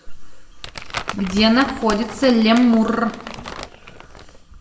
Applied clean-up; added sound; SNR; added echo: none; Crumpling, crinkling; 13 dB; reverberation time 0.8 s.